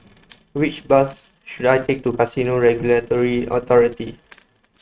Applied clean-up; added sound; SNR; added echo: neural mask model RNNoise.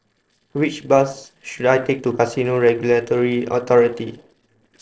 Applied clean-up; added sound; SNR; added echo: neural separator model SepFormer DNS4.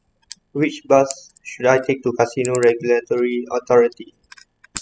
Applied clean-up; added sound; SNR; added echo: classical method spectral subtraction.